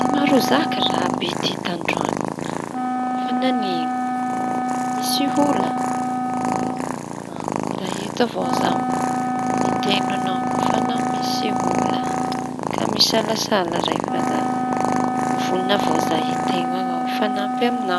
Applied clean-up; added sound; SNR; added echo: none; Purr + Wind instrument, woodwind instrument; -4 dB; none.